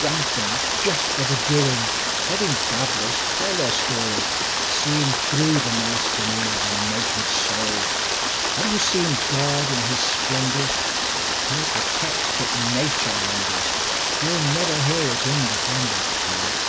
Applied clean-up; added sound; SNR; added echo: none; Rain; -4 dB; none.